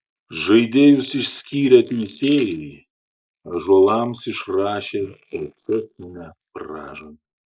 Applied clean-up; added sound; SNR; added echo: neural mask model Resemble Enhance denoiser.